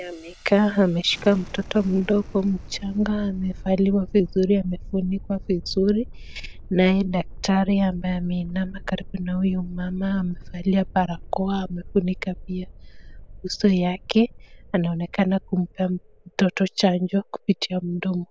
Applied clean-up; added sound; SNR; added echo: none; Thunderstorm; 15 dB; none.